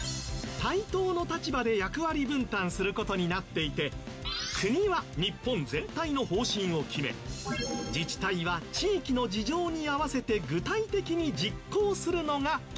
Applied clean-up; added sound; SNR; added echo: none; none; none; none.